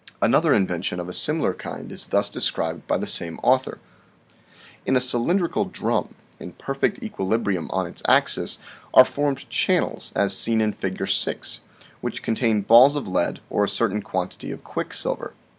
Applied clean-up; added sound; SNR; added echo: none; none; none; none.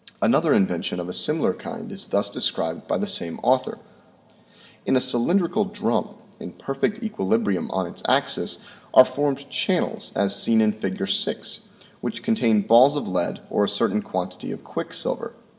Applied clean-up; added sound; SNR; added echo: none; none; none; reverberation time 1.2 s.